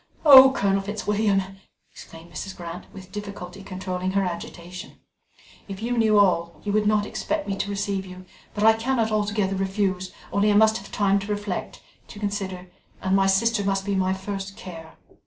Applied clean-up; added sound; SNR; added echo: none; none; none; none.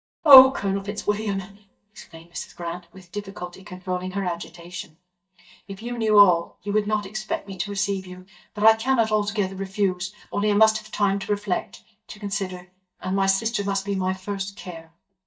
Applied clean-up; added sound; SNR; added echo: neural mask model DeepFilterNet 3.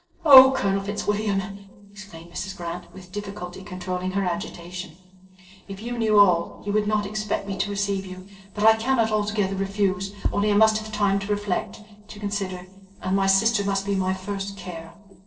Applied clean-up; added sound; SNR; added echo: neural separator model SepFormer DNS4.